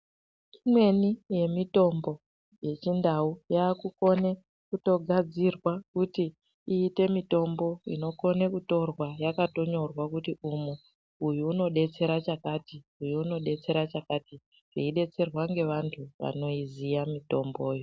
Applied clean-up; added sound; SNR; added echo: none; none; none; none.